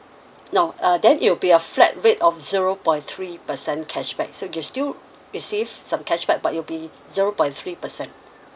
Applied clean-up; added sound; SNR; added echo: none; none; none; none.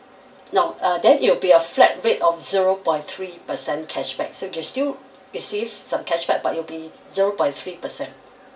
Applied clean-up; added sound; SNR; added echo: none; none; none; reverberation time 0.3 s.